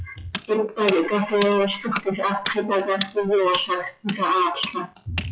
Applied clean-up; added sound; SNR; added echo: classical method log-MMSE.